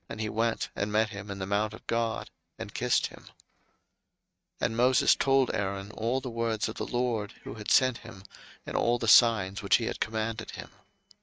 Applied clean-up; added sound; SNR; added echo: neural mask model RNNoise.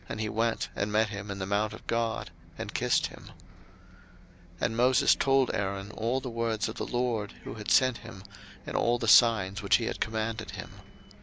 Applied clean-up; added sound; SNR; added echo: none; Bus; 20 dB; none.